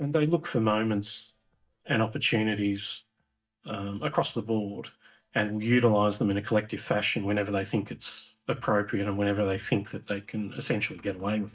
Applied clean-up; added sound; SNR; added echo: neural mask model DeepFilterNet 3.